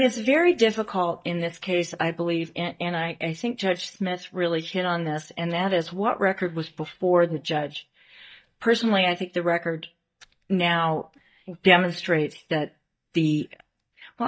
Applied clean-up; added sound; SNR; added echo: neural mask model DeepFilterNet 3.